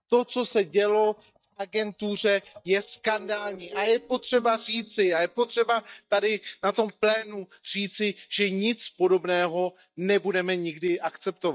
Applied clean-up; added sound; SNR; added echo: neural mask model DeepFilterNet 3.